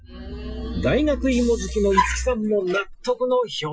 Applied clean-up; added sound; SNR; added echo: classical method Wiener filter.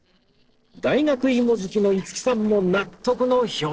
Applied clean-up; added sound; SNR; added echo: neural separator model SepFormer DNS4.